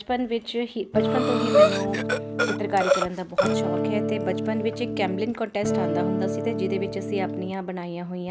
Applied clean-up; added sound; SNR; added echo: none; Electric guitar / Strum + Breathing; -4 dB; none.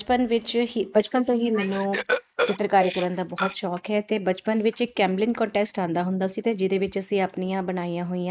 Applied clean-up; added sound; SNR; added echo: neural mask model Resemble Enhance denoiser.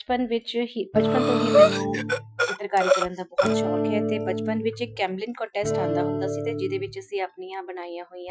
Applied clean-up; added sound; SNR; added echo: classical method Wiener filter.